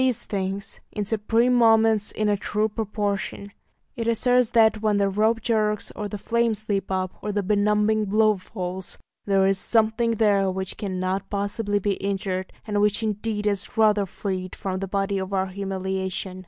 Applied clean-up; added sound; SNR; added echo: none; none; none; none.